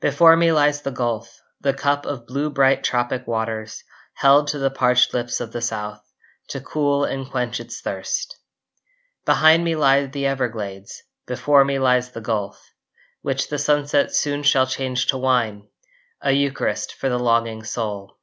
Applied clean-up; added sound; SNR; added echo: none; none; none; none.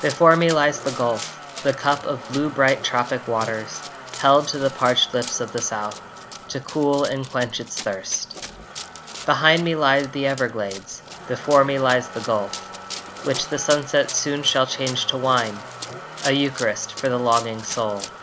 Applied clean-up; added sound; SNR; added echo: none; Motor vehicle (road) + Run; 13 dB; none.